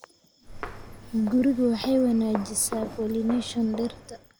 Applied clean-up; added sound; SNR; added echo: none; Walk, footsteps; 13 dB; none.